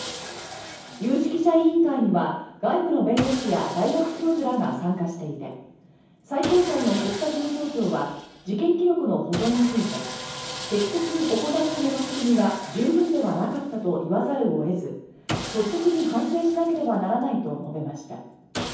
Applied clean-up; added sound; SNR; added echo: none; Sawing; 12 dB; reverberation time 0.9 s.